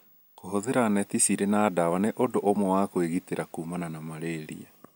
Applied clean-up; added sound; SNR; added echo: none; none; none; none.